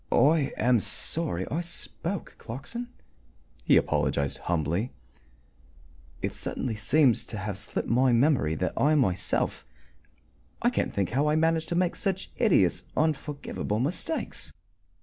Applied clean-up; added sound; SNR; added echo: none; none; none; none.